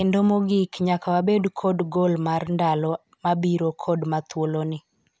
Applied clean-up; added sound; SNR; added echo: none; none; none; none.